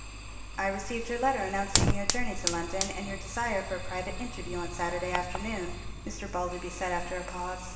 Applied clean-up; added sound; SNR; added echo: none; Fire; 0 dB; reverberation time 1.3 s.